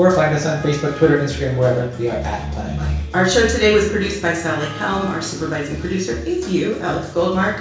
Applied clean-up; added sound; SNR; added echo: none; Wind instrument, woodwind instrument; 19 dB; reverberation time 0.6 s.